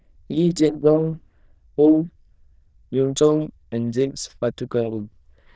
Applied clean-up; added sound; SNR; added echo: neural diffusion model UNIVERSE++.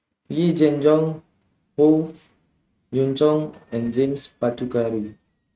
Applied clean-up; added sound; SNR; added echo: neural mask model RNNoise.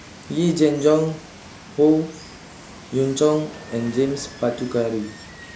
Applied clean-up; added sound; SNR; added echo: none; Water + Boom; 18 dB; none.